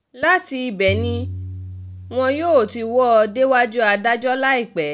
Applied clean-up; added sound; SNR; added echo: none; Tabla; 13 dB; none.